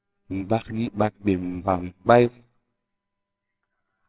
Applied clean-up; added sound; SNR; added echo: neural separator model SepFormer WHAMR!.